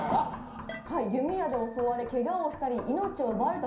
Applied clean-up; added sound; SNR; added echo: none; Knock; 18 dB; reverberation time 0.6 s.